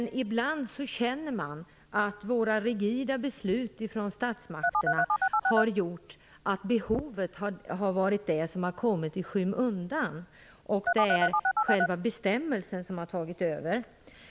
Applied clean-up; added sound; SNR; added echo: none; Telephone; -4 dB; none.